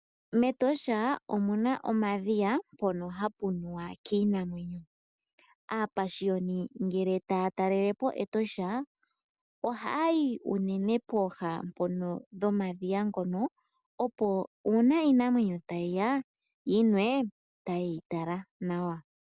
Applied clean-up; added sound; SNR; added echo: none; none; none; none.